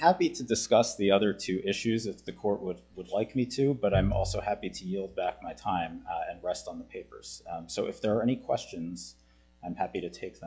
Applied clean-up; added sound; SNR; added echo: classical method log-MMSE.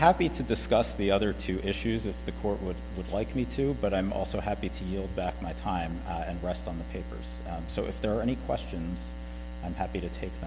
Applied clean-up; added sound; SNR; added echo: none; none; none; none.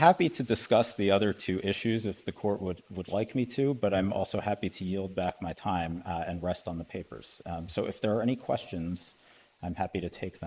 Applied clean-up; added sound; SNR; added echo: neural mask model Resemble Enhance denoiser.